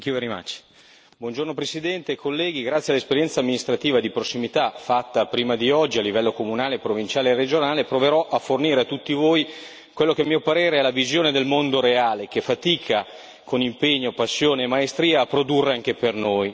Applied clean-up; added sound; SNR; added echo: none; none; none; none.